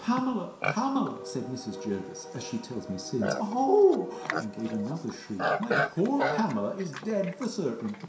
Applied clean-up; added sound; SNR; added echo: none; Livestock, farm animals, working animals; 6 dB; reverberation time 0.7 s.